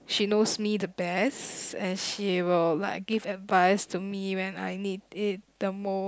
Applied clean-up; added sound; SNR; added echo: none; none; none; none.